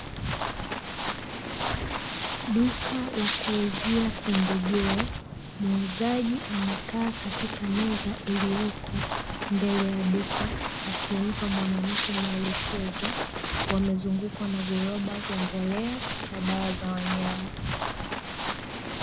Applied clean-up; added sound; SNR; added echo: none; Walk, footsteps; -1 dB; none.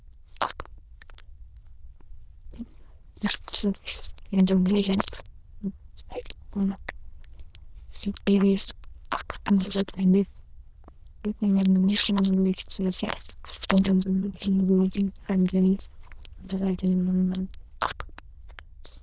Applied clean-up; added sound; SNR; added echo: neural diffusion model UNIVERSE++.